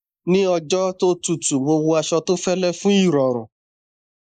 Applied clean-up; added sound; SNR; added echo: neural mask model Resemble Enhance denoiser.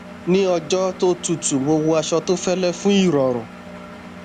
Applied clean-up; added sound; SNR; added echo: none; Engine; 17 dB; none.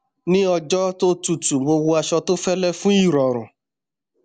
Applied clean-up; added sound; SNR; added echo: none; none; none; none.